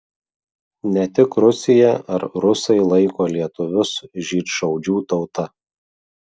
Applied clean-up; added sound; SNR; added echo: none; none; none; none.